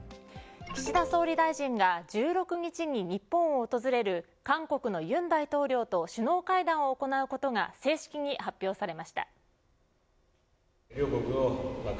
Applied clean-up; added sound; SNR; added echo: none; none; none; none.